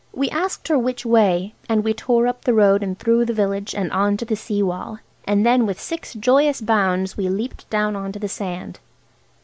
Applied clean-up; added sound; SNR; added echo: none; none; none; none.